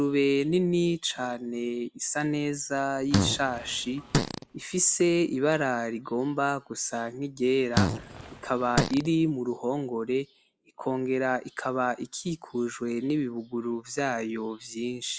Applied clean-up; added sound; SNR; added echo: none; Fart; 2 dB; none.